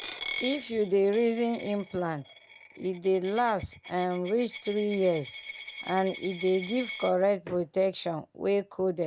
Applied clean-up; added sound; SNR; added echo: none; Coin (dropping); 13 dB; none.